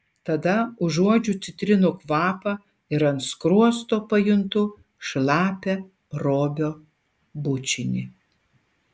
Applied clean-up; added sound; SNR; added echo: none; none; none; none.